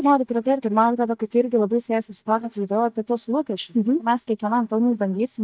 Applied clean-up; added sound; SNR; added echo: neural mask model DeepFilterNet 3.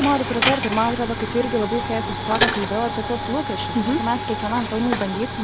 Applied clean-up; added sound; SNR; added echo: none; Coin (dropping); 2 dB; none.